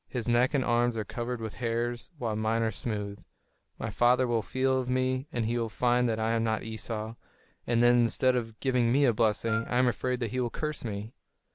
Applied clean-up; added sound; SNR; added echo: none; Wind instrument, woodwind instrument; 10 dB; none.